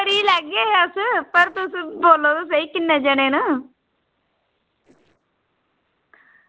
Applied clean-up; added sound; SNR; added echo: neural separator model SepFormer DNS4.